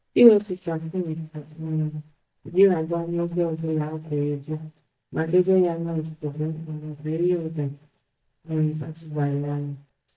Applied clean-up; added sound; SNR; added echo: neural mask model DeepFilterNet 3.